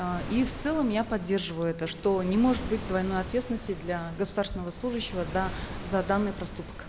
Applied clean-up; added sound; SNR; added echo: none; Waves, surf; 10 dB; none.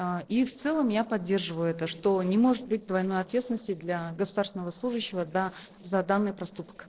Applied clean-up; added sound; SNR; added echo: neural separator model SepFormer DNS4.